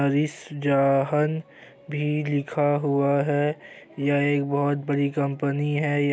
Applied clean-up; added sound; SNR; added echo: none; none; none; none.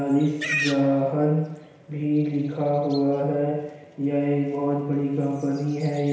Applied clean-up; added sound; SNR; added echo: none; Livestock, farm animals, working animals; 14 dB; reverberation time 1.0 s.